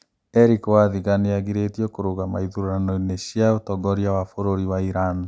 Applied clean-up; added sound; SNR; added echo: none; none; none; none.